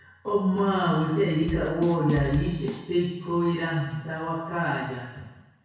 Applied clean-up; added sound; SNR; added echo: none; Bass drum / Drum kit; 12 dB; reverberation time 1.0 s.